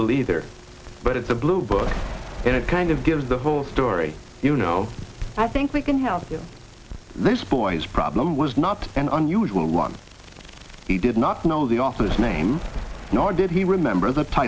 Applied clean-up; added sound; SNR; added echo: none; Thunder; 13 dB; none.